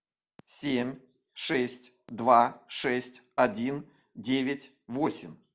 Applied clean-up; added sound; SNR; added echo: none; none; none; none.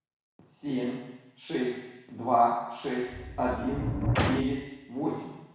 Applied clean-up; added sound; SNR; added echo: none; Sliding door; 1 dB; reverberation time 1.1 s.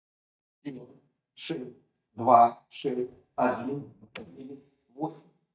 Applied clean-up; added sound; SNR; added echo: neural mask model DeepFilterNet 3.